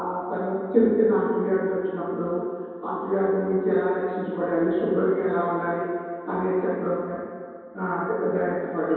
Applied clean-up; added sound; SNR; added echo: none; none; none; reverberation time 2.2 s.